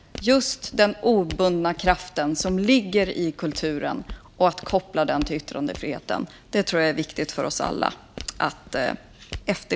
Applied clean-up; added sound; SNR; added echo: none; Walk, footsteps; 17 dB; none.